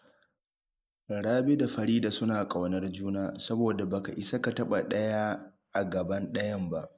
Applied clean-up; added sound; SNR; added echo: neural mask model Resemble Enhance denoiser.